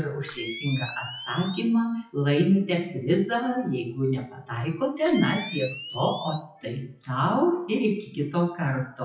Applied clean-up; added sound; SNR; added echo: classical method WPE with log-MMSE.